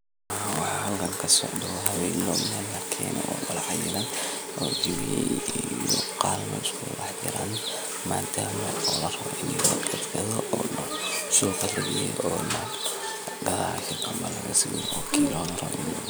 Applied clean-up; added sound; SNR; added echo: none; Door; 13 dB; none.